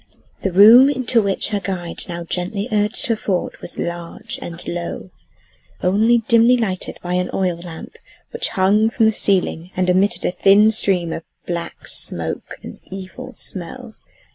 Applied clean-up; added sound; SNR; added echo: neural mask model Resemble Enhance denoiser.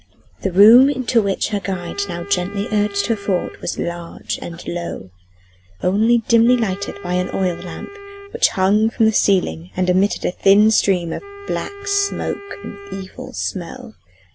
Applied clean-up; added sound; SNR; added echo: none; Wind instrument, woodwind instrument; 17 dB; none.